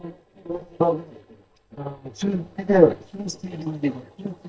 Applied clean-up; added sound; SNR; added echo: neural mask model DeepFilterNet 3.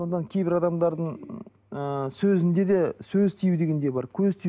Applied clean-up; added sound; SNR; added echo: none; none; none; none.